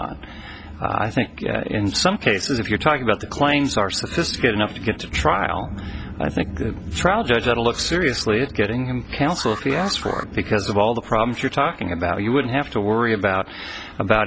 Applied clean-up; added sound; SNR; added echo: none; Alarm; 14 dB; none.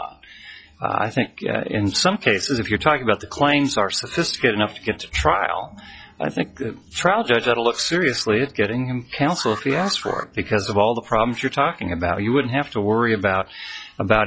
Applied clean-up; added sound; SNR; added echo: classical method log-MMSE.